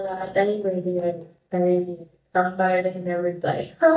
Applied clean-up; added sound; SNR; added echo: neural mask model DeepFilterNet 3.